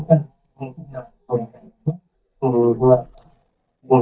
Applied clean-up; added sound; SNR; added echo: neural mask model DeepFilterNet 3.